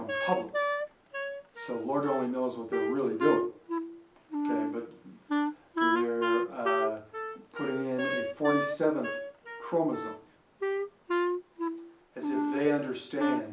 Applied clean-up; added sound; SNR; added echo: none; Wind instrument, woodwind instrument; 0 dB; none.